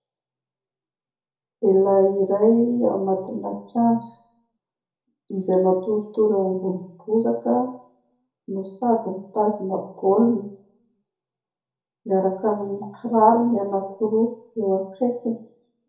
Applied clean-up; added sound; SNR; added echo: none; none; none; reverberation time 0.6 s.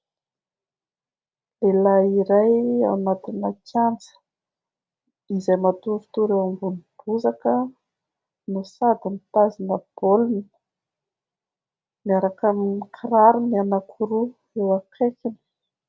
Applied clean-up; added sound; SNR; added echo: none; none; none; none.